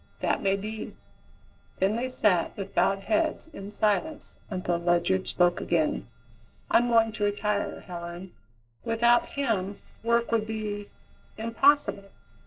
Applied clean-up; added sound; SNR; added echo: neural separator model SepFormer DNS4.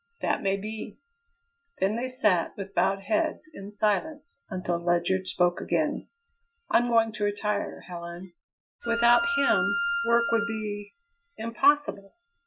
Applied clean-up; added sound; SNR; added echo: classical method Wiener filter.